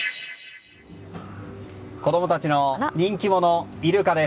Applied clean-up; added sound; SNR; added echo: none; none; none; none.